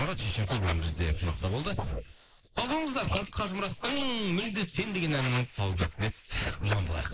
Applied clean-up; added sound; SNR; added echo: neural mask model Resemble Enhance denoiser.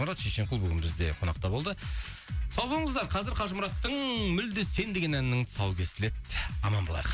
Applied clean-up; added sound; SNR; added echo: none; none; none; none.